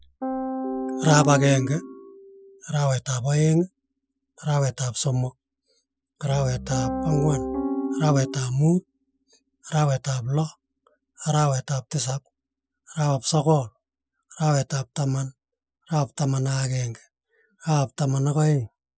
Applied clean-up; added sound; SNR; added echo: classical method Wiener filter.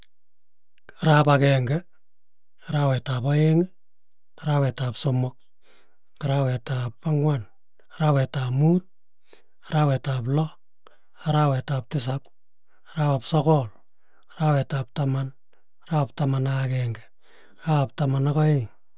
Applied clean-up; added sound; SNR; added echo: none; none; none; none.